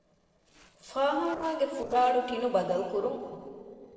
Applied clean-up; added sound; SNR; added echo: neural separator model SepFormer DNS4.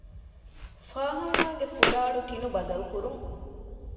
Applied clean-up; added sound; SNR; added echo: none; Walk, footsteps; -1 dB; reverberation time 2.5 s.